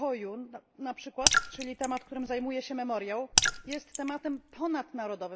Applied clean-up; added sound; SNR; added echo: neural mask model Resemble Enhance denoiser.